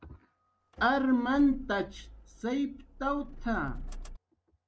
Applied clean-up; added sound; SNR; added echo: none; Motor vehicle (road); 12 dB; none.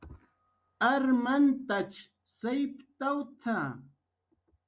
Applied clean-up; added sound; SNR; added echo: none; none; none; none.